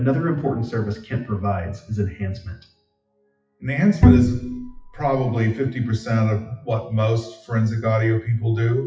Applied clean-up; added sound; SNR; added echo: classical method WPE with log-MMSE.